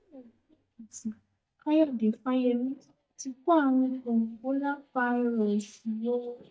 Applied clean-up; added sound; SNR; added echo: neural mask model DeepFilterNet 3.